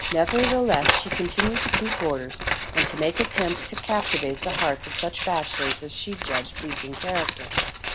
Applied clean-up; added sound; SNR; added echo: none; Scissors; 1 dB; none.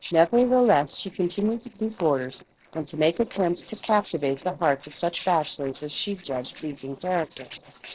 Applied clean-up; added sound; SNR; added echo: neural separator model SepFormer DNS4.